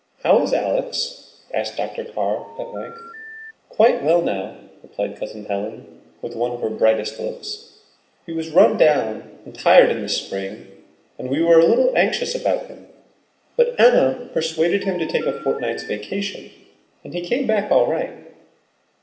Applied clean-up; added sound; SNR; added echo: none; Telephone; 18 dB; reverberation time 0.9 s.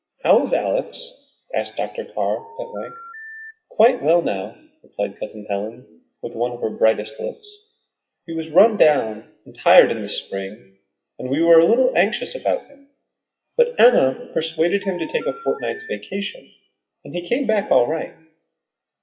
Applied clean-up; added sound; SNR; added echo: classical method WPE with log-MMSE.